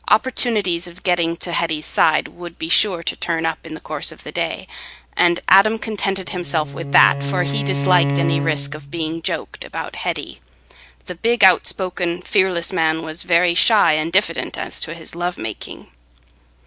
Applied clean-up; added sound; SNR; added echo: none; Bowed string instrument; 3 dB; none.